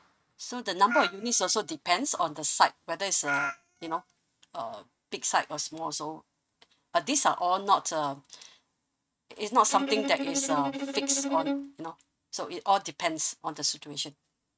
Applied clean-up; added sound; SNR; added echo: neural mask model RNNoise.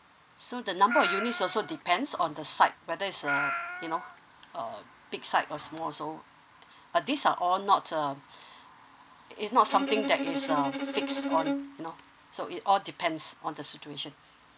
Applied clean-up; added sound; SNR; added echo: none; Meow + Bowed string instrument; 4 dB; none.